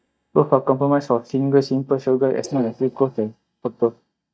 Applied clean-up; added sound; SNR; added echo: neural mask model DeepFilterNet 3.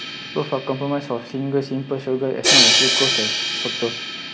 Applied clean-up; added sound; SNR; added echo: none; Crash cymbal; -3 dB; none.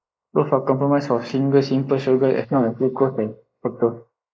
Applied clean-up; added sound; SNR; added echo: neural mask model Resemble Enhance denoiser.